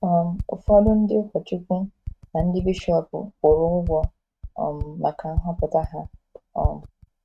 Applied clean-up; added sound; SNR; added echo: neural mask model RNNoise.